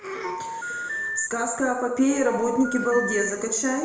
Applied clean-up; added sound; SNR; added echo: none; Telephone; 7 dB; reverberation time 1.0 s.